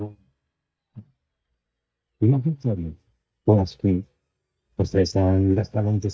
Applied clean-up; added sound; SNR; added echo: neural mask model DeepFilterNet 3.